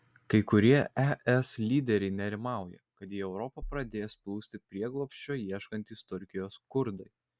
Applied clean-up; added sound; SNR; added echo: none; Bass drum; 14 dB; none.